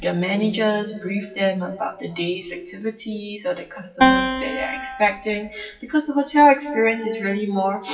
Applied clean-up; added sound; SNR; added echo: classical method WPE with log-MMSE.